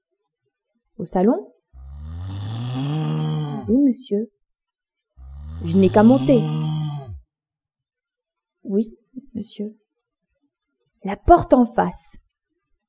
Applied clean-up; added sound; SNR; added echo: classical method Wiener filter.